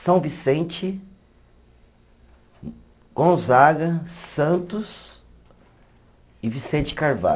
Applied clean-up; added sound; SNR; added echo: none; none; none; none.